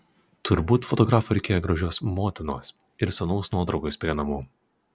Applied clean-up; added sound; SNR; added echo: none; none; none; none.